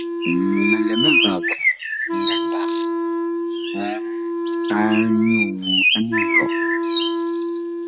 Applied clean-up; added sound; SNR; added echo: none; Bird + Wind instrument, woodwind instrument; -4 dB; none.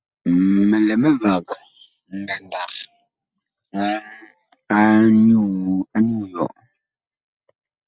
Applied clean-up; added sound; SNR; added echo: none; none; none; none.